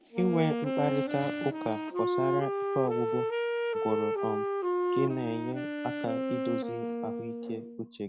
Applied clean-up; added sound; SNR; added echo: none; Wind instrument, woodwind instrument; -2 dB; none.